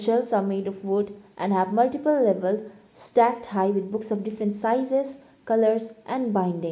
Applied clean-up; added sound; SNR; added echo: none; none; none; none.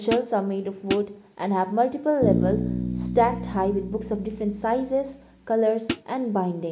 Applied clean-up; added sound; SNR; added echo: none; Bass guitar + Hi-hat; 4 dB; none.